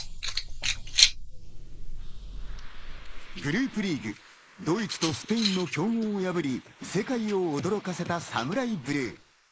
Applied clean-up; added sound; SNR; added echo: neural mask model Resemble Enhance denoiser.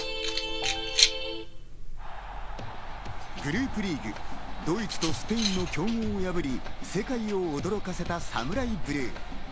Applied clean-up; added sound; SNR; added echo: none; Keys jangling; 0 dB; none.